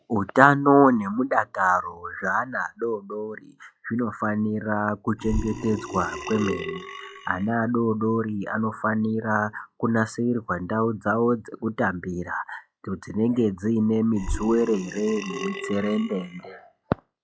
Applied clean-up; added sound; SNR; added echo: classical method log-MMSE.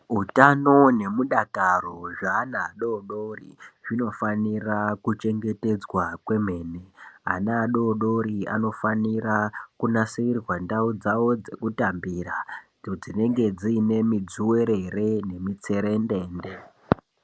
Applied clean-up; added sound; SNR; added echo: none; none; none; none.